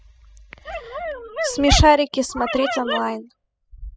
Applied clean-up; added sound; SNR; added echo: classical method spectral subtraction.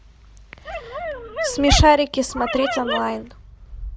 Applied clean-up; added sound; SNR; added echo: none; Dog; 7 dB; none.